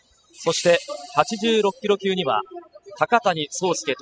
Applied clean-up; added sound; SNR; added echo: classical method spectral subtraction.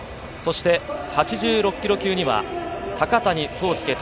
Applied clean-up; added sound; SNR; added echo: none; none; none; none.